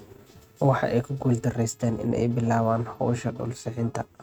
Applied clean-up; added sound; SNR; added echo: neural mask model RNNoise.